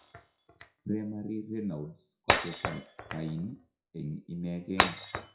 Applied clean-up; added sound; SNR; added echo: classical method WPE with log-MMSE.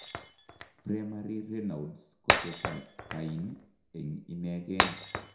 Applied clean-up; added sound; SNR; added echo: none; Shatter; -3 dB; reverberation time 0.6 s.